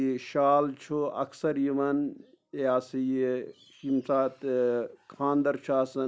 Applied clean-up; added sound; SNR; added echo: none; none; none; none.